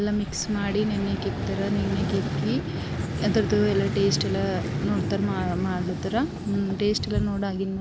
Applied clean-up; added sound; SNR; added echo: none; Vehicle; 3 dB; none.